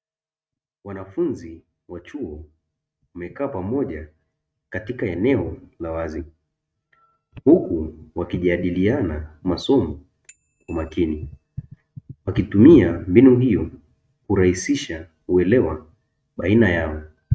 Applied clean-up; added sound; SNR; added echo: neural mask model RNNoise.